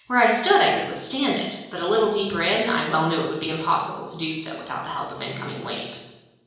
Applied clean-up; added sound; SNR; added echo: none; none; none; reverberation time 1.0 s.